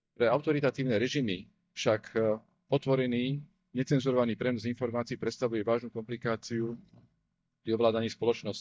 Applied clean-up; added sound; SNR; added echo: neural mask model DeepFilterNet 3.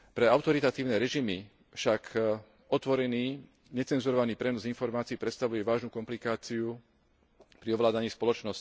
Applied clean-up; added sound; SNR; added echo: none; none; none; none.